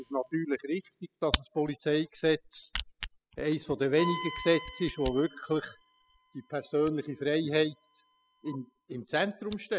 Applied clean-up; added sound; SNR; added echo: classical method spectral subtraction.